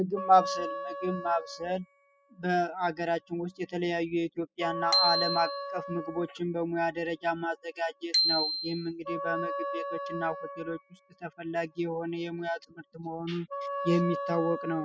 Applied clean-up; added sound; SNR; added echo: classical method spectral subtraction.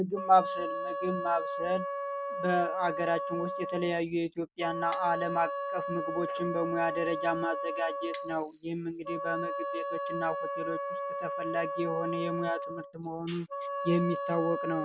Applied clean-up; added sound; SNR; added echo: none; Bicycle bell + Wind instrument, woodwind instrument; 2 dB; none.